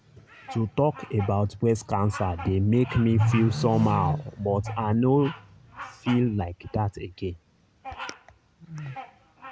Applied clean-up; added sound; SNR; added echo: none; Bird vocalization, bird call, bird song; 18 dB; none.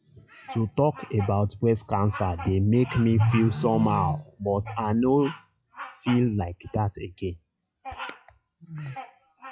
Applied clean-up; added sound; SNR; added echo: classical method log-MMSE.